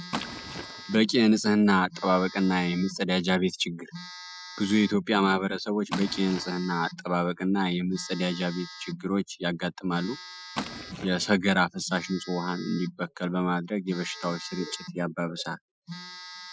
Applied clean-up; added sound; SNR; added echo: classical method Wiener filter.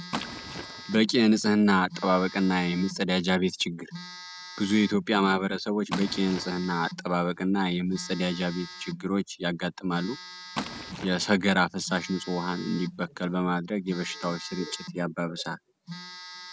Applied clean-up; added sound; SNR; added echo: none; Liquid + Telephone; 14 dB; none.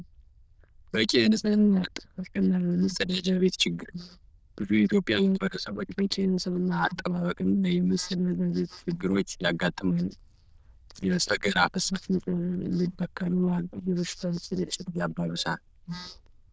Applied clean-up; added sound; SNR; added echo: neural diffusion model UNIVERSE++.